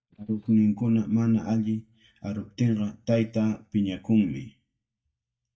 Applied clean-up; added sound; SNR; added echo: neural mask model DeepFilterNet 3.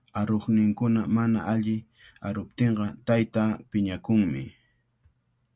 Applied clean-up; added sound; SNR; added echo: none; none; none; none.